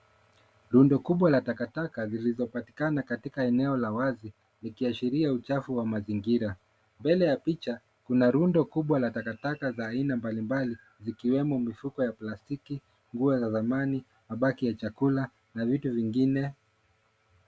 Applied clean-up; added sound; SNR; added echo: none; none; none; none.